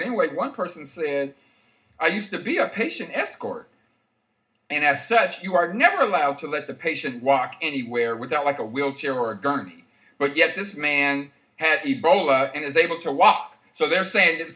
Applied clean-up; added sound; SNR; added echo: none; none; none; reverberation time 0.2 s.